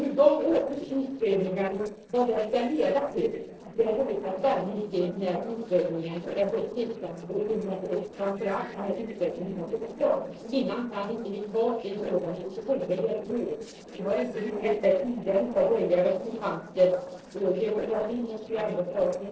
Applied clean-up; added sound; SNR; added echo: neural separator model SepFormer DNS4.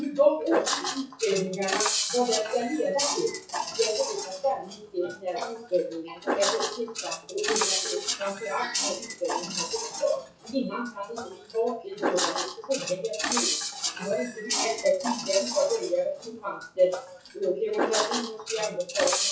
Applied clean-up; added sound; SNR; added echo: classical method WPE with log-MMSE.